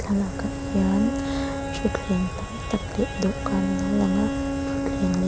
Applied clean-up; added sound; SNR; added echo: none; Fire + Bowed string instrument; 2 dB; none.